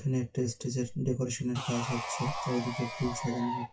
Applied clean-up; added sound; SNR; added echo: classical method WPE with log-MMSE.